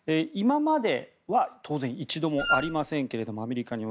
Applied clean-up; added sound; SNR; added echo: none; Wind instrument, woodwind instrument; 1 dB; none.